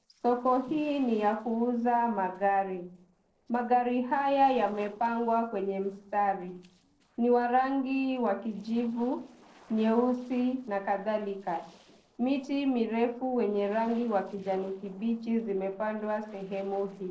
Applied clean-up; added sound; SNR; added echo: neural separator model SepFormer DNS4.